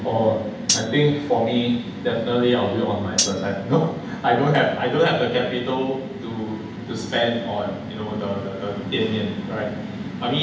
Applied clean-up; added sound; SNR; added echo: none; Cutlery, silverware; 6 dB; reverberation time 0.9 s.